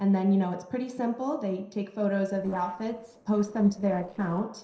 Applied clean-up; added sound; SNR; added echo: neural separator model SepFormer DNS4.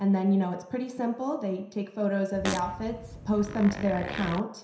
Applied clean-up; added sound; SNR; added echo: none; Fart; 9 dB; reverberation time 0.7 s.